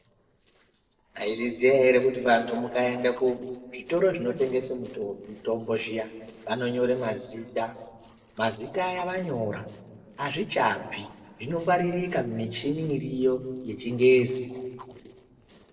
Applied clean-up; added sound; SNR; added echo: neural separator model SepFormer DNS4.